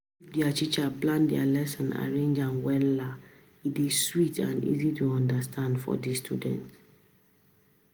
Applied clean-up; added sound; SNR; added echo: none; none; none; none.